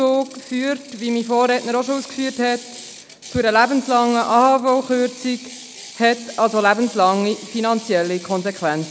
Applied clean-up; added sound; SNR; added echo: none; Ratchet, pawl; 19 dB; none.